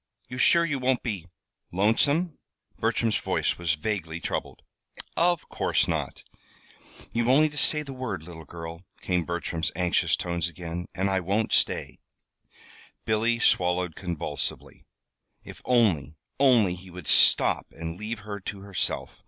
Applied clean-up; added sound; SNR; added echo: none; none; none; none.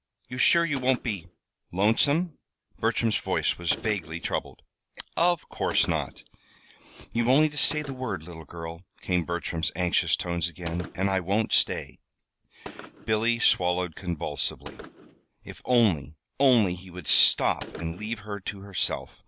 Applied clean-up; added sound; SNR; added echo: none; Gunshot, gunfire; 19 dB; none.